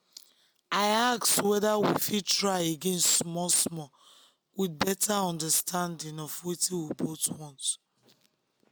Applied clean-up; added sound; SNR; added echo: none; none; none; none.